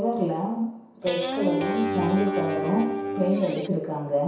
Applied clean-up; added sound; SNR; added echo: none; Guitar; 2 dB; reverberation time 0.7 s.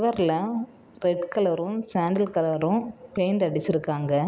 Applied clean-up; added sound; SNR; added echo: none; none; none; none.